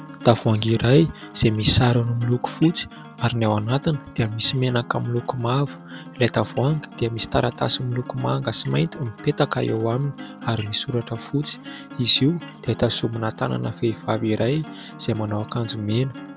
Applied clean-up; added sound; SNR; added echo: none; Acoustic guitar; 16 dB; none.